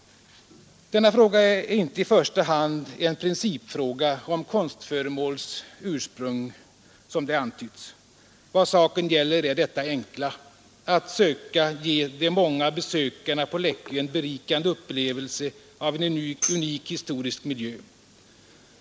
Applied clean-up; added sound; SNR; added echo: none; Tambourine; 8 dB; none.